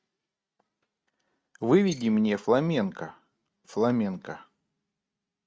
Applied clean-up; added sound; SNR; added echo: neural mask model RNNoise.